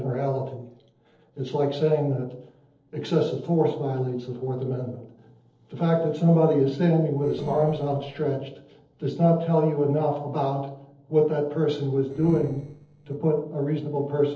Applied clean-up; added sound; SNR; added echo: neural separator model SepFormer DNS4.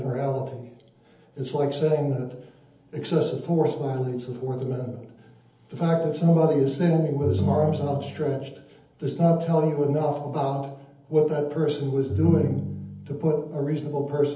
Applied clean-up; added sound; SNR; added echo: none; Ringtone; 4 dB; reverberation time 0.8 s.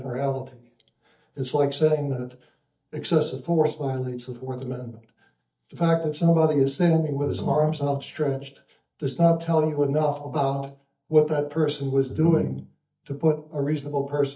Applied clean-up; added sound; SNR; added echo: neural mask model DeepFilterNet 3.